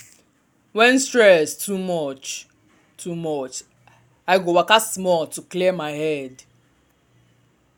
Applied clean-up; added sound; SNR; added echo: none; none; none; none.